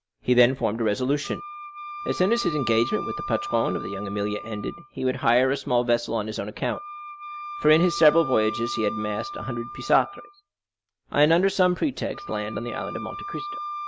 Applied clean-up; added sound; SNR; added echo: none; Wind instrument, woodwind instrument; 11 dB; none.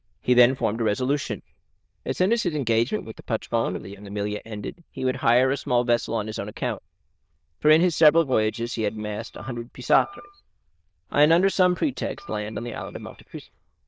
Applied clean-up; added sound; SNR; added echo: neural diffusion model UNIVERSE++.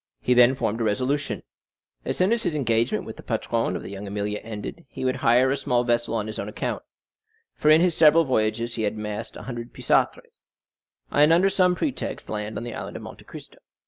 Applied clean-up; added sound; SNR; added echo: none; none; none; none.